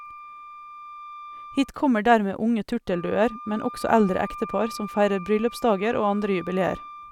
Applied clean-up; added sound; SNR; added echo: none; Wind instrument, woodwind instrument; 16 dB; none.